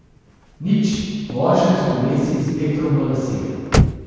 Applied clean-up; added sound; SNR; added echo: none; Slam / Car; 6 dB; reverberation time 2.1 s.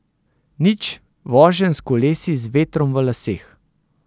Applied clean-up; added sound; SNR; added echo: none; none; none; none.